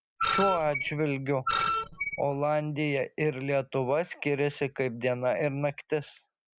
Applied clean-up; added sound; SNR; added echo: none; Screech; 1 dB; none.